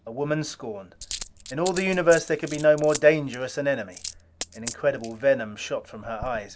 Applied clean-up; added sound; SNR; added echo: none; Coin (dropping); 15 dB; none.